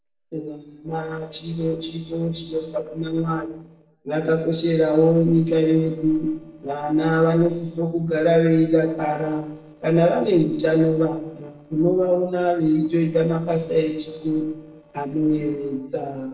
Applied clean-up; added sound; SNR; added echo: neural separator model SepFormer DNS4.